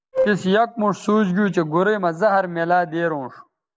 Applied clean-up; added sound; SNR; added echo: neural separator model SepFormer DNS4.